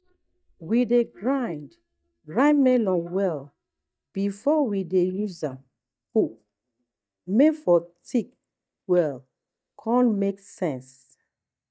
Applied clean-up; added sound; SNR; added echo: neural mask model DeepFilterNet 3.